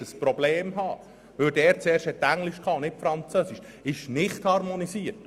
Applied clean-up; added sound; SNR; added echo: none; none; none; none.